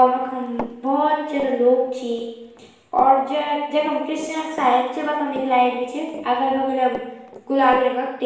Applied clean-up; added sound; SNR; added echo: none; Run; 19 dB; reverberation time 0.9 s.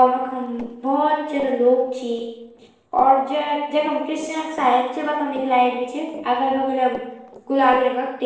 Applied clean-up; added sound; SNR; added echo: neural separator model SepFormer DNS4.